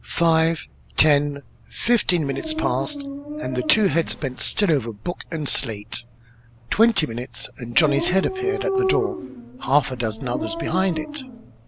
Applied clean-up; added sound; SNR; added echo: none; Dog; 8 dB; none.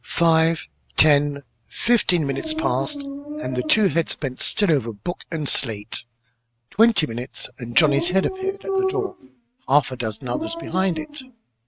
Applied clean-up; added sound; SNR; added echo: neural mask model RNNoise.